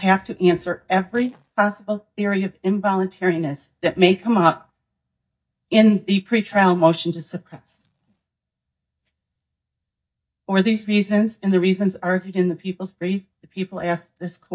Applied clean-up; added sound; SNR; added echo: neural mask model DeepFilterNet 3.